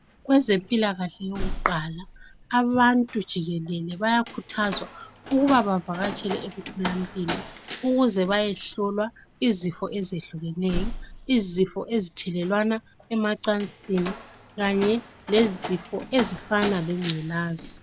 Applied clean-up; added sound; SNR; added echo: none; Slam; 11 dB; none.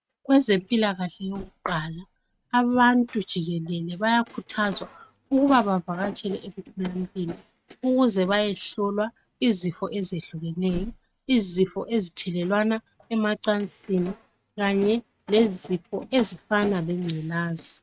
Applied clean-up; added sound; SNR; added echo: neural mask model RNNoise.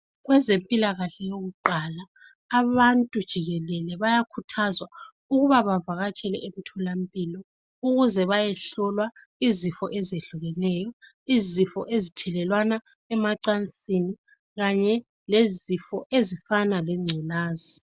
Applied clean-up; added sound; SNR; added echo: none; none; none; none.